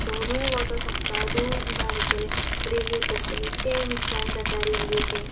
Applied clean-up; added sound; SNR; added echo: none; Crumpling, crinkling; -5 dB; reverberation time 0.2 s.